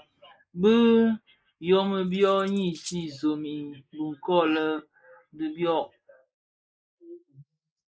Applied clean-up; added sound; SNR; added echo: neural mask model Resemble Enhance denoiser.